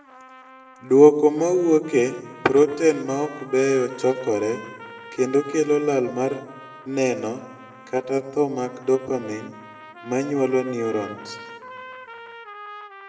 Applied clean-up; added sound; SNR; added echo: none; Trumpet; 19 dB; reverberation time 0.9 s.